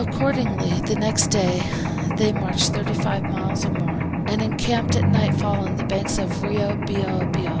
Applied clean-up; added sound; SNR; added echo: none; Mechanisms + Ringtone; -3 dB; none.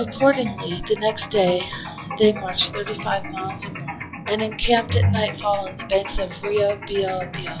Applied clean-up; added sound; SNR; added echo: classical method log-MMSE.